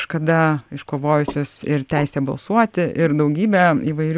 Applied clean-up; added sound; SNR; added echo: none; none; none; none.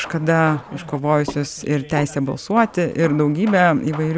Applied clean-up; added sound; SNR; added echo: none; Hammer / Wood; 19 dB; none.